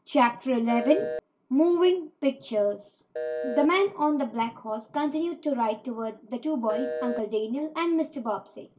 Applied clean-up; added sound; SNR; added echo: none; Telephone; 7 dB; reverberation time 0.2 s.